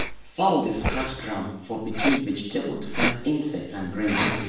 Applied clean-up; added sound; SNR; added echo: none; Respiratory sounds; 1 dB; reverberation time 0.7 s.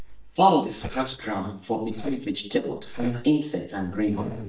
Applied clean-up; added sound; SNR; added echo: neural mask model DeepFilterNet 3.